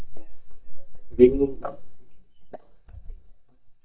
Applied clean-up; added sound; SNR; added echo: neural mask model DeepFilterNet 3.